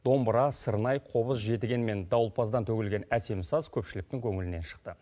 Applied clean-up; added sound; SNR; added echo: none; none; none; none.